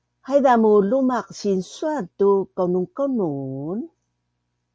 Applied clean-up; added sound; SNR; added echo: none; none; none; none.